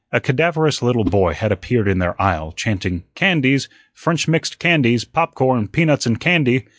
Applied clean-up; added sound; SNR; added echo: classical method log-MMSE.